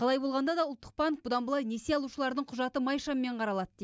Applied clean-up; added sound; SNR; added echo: none; none; none; none.